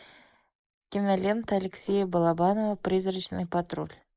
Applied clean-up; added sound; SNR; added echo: neural mask model Resemble Enhance denoiser.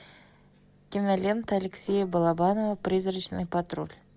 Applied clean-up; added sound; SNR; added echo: none; Gong; 20 dB; none.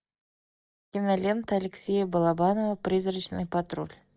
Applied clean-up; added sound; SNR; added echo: neural mask model DeepFilterNet 3.